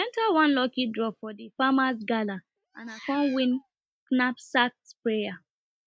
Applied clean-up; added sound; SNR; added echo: neural mask model DeepFilterNet 3.